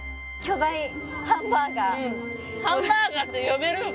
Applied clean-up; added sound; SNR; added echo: none; Organ; 12 dB; none.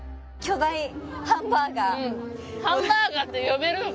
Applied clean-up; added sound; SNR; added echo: none; none; none; none.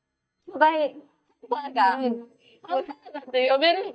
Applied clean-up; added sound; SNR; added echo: neural mask model DeepFilterNet 3.